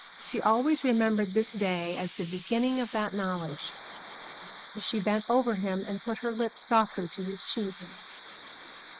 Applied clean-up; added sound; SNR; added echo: neural mask model Resemble Enhance denoiser.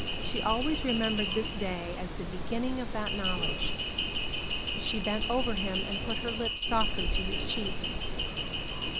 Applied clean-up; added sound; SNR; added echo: none; Insect + Bell; -3 dB; none.